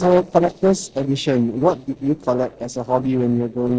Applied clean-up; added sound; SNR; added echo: neural separator model SepFormer DNS4.